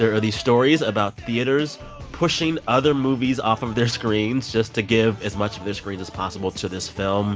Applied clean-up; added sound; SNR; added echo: none; none; none; none.